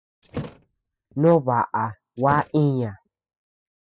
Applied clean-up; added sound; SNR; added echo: classical method spectral subtraction.